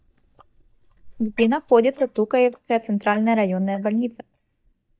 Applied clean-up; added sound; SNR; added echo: neural mask model DeepFilterNet 3.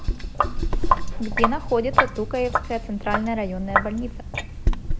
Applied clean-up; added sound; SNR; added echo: none; Sink (filling or washing); -5 dB; none.